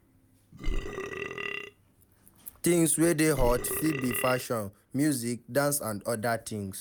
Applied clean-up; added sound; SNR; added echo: none; Burping, eructation; 4 dB; none.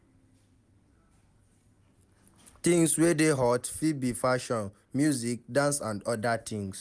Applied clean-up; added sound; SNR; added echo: none; none; none; none.